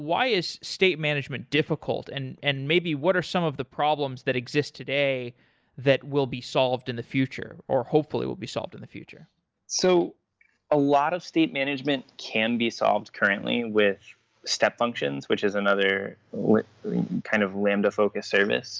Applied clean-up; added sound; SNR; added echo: none; none; none; none.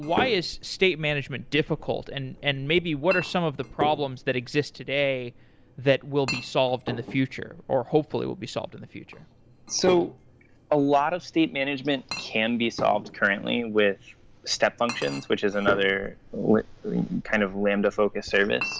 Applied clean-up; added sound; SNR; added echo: none; Chink, clink; 13 dB; none.